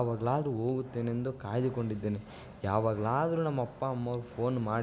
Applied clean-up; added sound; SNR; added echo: none; none; none; none.